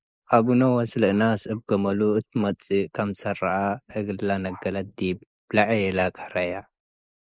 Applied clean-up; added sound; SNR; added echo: neural mask model Resemble Enhance denoiser.